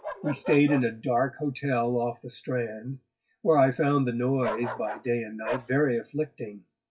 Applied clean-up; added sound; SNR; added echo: classical method WPE with log-MMSE.